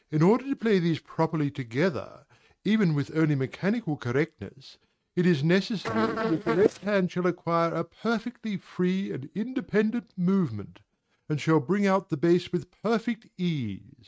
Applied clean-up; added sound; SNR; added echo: neural mask model RNNoise.